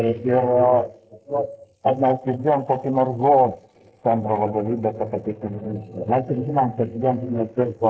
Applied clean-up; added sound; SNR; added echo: neural mask model Resemble Enhance denoiser.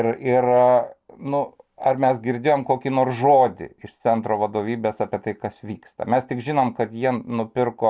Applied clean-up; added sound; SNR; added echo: none; none; none; none.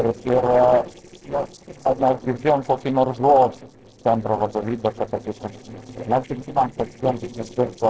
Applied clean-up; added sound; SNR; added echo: neural separator model SepFormer DNS4.